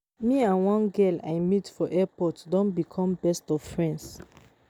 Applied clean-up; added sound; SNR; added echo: none; none; none; none.